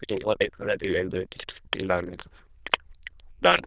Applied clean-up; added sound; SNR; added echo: neural diffusion model UNIVERSE++.